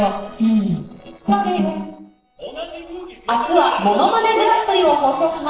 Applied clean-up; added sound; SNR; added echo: neural separator model SepFormer DNS4.